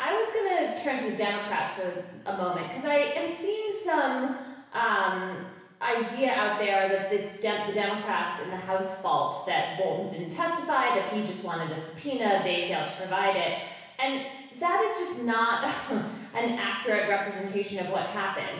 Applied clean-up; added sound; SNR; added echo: none; none; none; reverberation time 1.1 s.